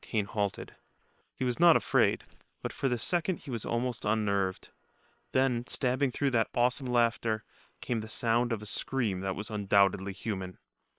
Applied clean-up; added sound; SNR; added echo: neural separator model SepFormer WHAM!.